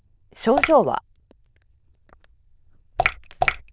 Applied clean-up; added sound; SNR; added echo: neural diffusion model UNIVERSE++.